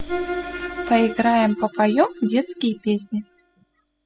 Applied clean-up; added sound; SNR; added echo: classical method spectral subtraction.